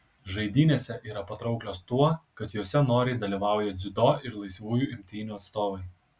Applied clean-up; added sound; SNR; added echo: none; none; none; none.